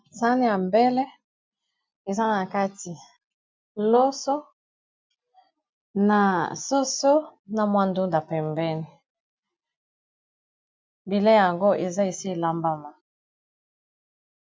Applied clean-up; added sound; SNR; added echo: none; none; none; none.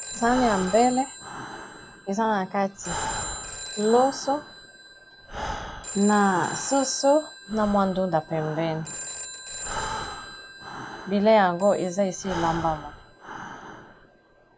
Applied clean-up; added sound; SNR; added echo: none; Breathing + Telephone; 9 dB; none.